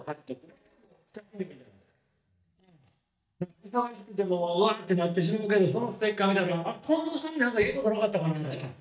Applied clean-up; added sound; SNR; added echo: neural mask model DeepFilterNet 3.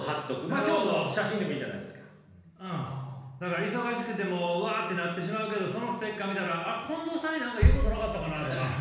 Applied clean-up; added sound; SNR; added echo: none; Bass drum; 4 dB; reverberation time 1.1 s.